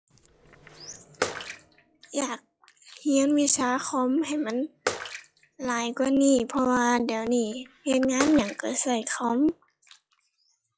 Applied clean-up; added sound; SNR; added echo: classical method log-MMSE.